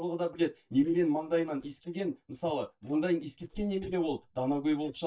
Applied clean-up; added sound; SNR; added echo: neural mask model DeepFilterNet 3.